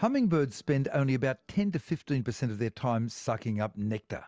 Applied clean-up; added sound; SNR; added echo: none; none; none; none.